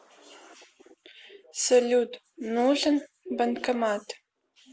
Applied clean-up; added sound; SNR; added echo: none; none; none; none.